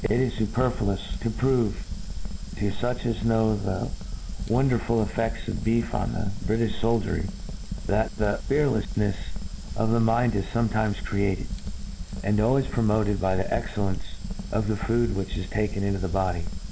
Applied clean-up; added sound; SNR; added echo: none; Fire; 5 dB; none.